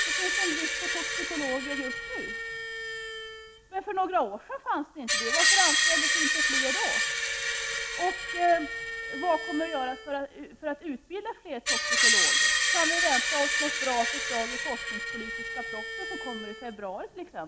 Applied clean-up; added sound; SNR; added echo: none; Screech; -4 dB; none.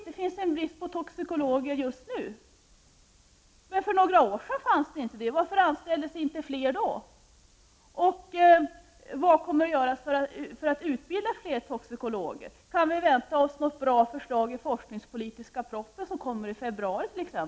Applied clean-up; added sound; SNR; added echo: none; none; none; none.